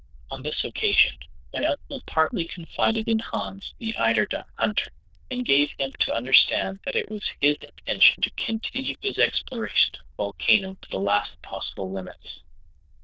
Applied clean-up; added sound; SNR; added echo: neural diffusion model UNIVERSE++.